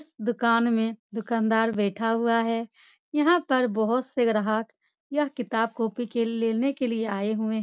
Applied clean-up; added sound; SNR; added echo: none; none; none; none.